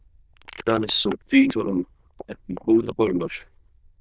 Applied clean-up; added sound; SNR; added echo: neural diffusion model UNIVERSE++.